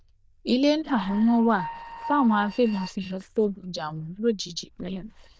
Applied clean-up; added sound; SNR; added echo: neural diffusion model UNIVERSE++.